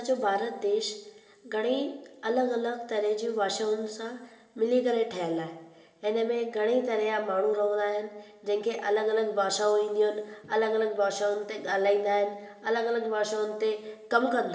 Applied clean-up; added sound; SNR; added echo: none; none; none; reverberation time 1.6 s.